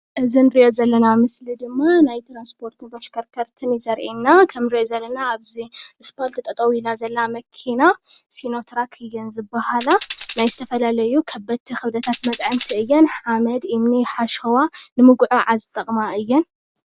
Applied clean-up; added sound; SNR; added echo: none; Tambourine; 16 dB; none.